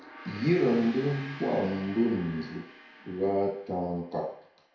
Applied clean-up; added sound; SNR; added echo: none; Gong; 17 dB; reverberation time 0.6 s.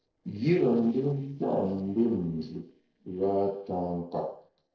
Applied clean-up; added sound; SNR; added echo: neural separator model SepFormer DNS4.